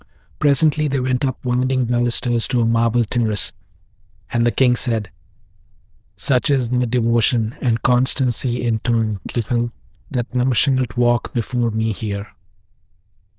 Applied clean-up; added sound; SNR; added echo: neural diffusion model UNIVERSE++.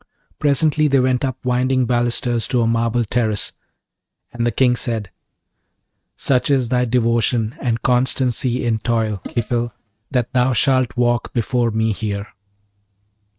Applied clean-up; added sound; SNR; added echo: neural mask model RNNoise.